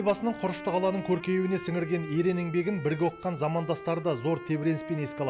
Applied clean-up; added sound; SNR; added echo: none; Wind instrument, woodwind instrument; 13 dB; none.